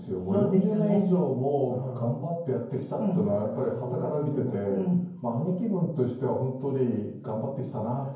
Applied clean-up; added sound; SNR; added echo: none; none; none; reverberation time 0.9 s.